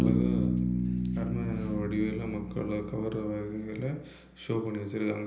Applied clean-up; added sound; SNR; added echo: none; Bass guitar; -2 dB; reverberation time 0.8 s.